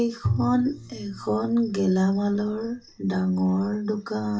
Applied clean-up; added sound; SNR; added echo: none; Bowed string instrument; 9 dB; reverberation time 0.2 s.